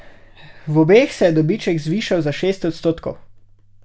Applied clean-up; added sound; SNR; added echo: none; none; none; none.